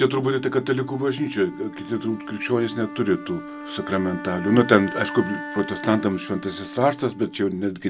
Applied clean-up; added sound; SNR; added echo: none; Wind instrument, woodwind instrument; 12 dB; none.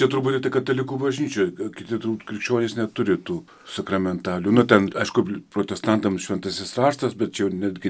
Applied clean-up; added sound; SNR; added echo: none; none; none; none.